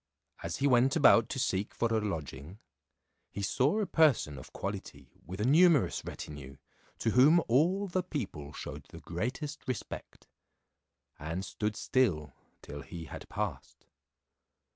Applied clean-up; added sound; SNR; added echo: none; none; none; none.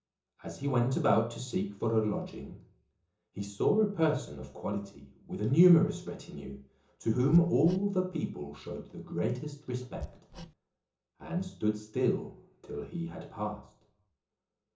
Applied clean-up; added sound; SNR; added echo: none; Hammer; 16 dB; reverberation time 0.6 s.